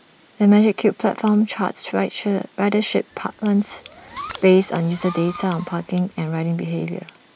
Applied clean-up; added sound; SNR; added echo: none; Fireworks; 16 dB; none.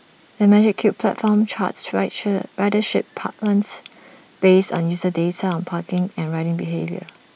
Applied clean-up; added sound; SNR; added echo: none; none; none; none.